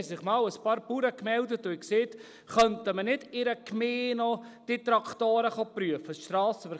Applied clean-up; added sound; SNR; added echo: none; none; none; none.